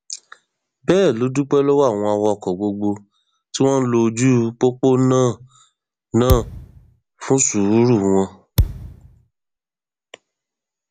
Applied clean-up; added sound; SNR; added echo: none; Thump, thud; 4 dB; none.